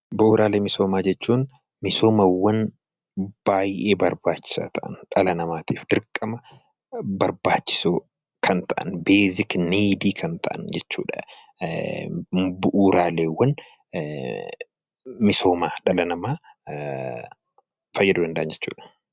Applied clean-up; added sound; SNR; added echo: none; none; none; none.